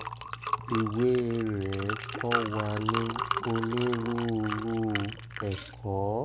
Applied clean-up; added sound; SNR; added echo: none; Liquid; 5 dB; none.